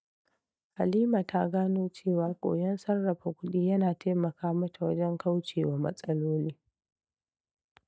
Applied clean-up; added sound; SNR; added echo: neural mask model DeepFilterNet 3.